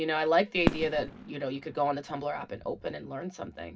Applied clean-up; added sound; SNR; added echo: none; Fireworks; 5 dB; reverberation time 0.4 s.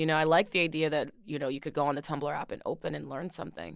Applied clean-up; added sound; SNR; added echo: none; none; none; none.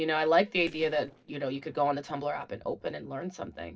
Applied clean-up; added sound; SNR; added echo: neural separator model SepFormer DNS4.